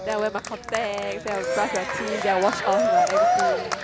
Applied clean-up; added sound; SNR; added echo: none; Cheering; -3 dB; none.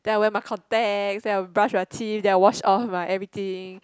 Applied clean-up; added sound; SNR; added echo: none; none; none; none.